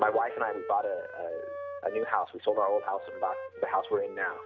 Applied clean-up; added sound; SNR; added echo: none; Wind instrument, woodwind instrument; 11 dB; none.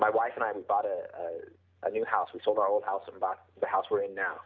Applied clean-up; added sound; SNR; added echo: none; none; none; none.